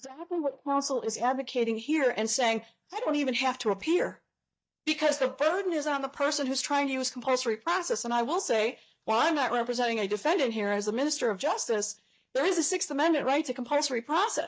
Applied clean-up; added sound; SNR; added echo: neural mask model DeepFilterNet 3.